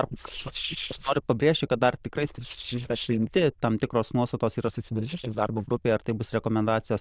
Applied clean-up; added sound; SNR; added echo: neural diffusion model UNIVERSE++.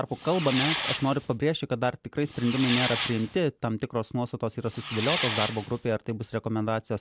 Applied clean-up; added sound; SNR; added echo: none; Fireworks; 2 dB; none.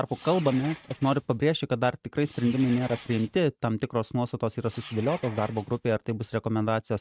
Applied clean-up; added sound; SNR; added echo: neural mask model RNNoise.